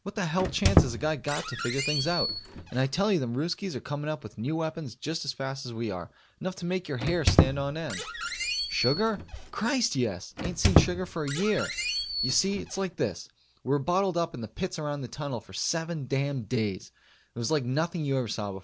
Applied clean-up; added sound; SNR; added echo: none; Squeak; -1 dB; none.